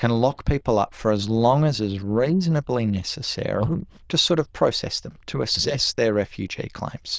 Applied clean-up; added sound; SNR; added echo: neural diffusion model UNIVERSE++.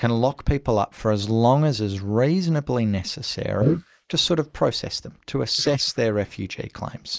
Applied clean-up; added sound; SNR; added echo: neural mask model Resemble Enhance denoiser.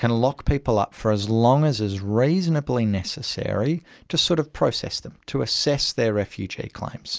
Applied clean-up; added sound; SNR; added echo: none; none; none; none.